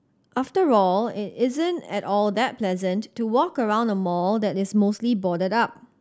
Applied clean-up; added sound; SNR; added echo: none; none; none; none.